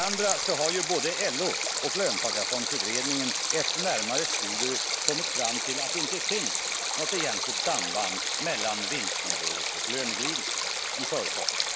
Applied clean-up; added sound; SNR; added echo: none; Stream; -4 dB; none.